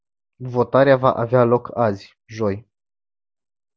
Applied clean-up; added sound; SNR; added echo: none; none; none; none.